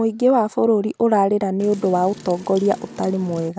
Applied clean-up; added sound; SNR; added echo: none; Wind; 19 dB; none.